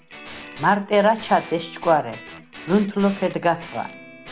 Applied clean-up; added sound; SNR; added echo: none; Guitar; 17 dB; none.